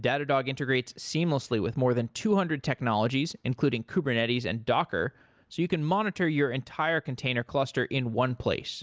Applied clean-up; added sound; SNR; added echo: none; none; none; none.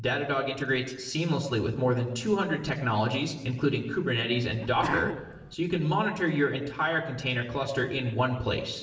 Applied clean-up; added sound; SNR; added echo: neural separator model SepFormer DNS4.